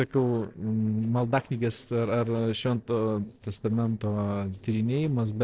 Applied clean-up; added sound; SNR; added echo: neural separator model SepFormer DNS4.